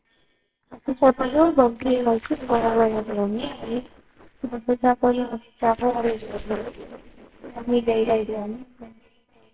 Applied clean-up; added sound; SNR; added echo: neural separator model SepFormer WHAMR!.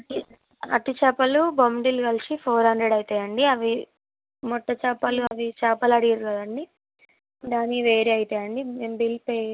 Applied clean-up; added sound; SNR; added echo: none; none; none; none.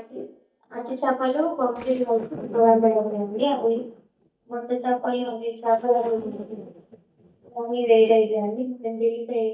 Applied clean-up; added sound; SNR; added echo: neural mask model DeepFilterNet 3.